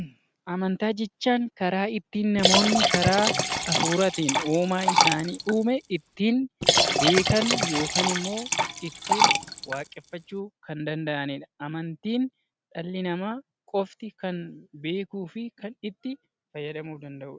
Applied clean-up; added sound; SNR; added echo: none; Liquid; -3 dB; none.